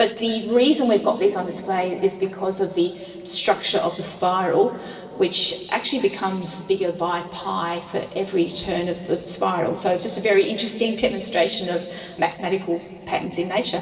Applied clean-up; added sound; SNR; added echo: none; none; none; reverberation time 2.8 s.